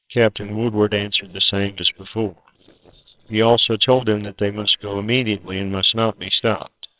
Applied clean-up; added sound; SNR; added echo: neural separator model SepFormer WHAMR!.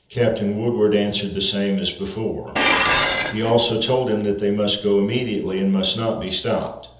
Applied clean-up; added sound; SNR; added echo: none; Dishes, pots, and pans; 4 dB; reverberation time 0.7 s.